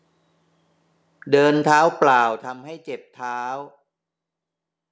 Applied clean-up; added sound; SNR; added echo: none; none; none; none.